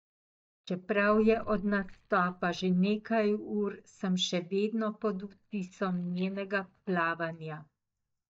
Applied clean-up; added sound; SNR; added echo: neural mask model DeepFilterNet 3.